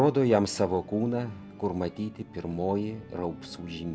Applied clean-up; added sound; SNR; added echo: none; none; none; none.